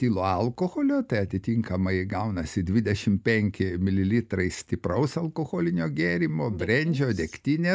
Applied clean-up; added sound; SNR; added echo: none; none; none; none.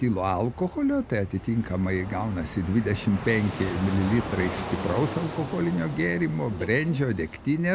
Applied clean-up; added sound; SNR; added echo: none; Fixed-wing aircraft, airplane; 10 dB; none.